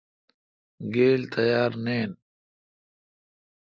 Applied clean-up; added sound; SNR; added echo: none; none; none; none.